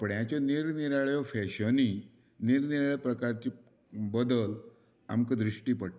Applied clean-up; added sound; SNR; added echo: none; none; none; none.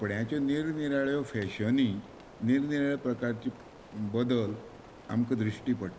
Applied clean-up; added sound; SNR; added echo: none; Rain; 19 dB; none.